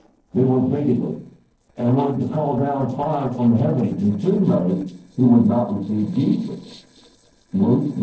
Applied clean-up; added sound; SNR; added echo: neural separator model SepFormer DNS4.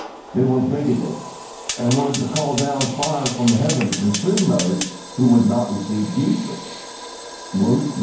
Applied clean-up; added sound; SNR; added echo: none; Fire; 10 dB; reverberation time 0.9 s.